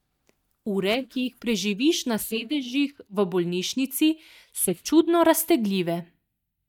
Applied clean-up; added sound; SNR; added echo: neural mask model DeepFilterNet 3.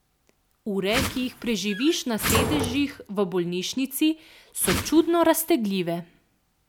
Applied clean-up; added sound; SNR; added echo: none; Whoosh, swoosh, swish + Slam; 4 dB; none.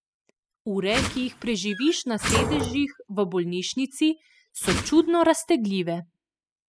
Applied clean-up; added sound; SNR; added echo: classical method spectral subtraction.